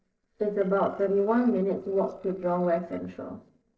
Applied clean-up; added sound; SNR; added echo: neural separator model SepFormer DNS4.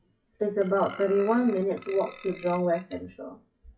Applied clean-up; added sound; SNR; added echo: classical method WPE with log-MMSE.